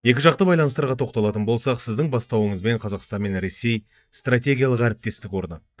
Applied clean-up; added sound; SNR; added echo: neural mask model DeepFilterNet 3.